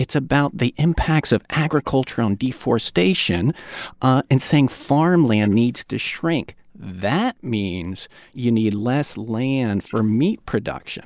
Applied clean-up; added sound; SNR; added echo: neural mask model Resemble Enhance denoiser.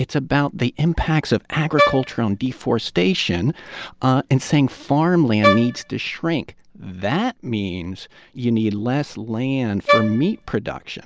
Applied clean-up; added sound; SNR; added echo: none; Wind instrument, woodwind instrument; -1 dB; none.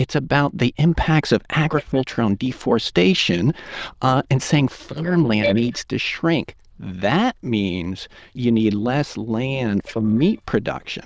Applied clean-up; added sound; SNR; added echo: neural diffusion model UNIVERSE++.